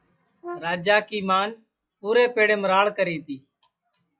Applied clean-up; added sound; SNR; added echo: classical method log-MMSE.